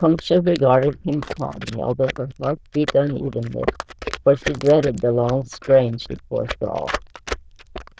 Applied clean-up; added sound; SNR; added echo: neural diffusion model UNIVERSE++.